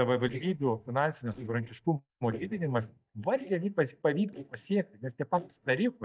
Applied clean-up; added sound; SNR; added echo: neural mask model DeepFilterNet 3.